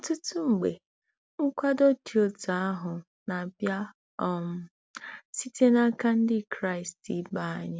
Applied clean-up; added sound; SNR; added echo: none; none; none; none.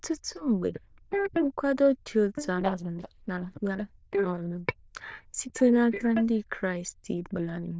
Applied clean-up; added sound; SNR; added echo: neural diffusion model UNIVERSE++.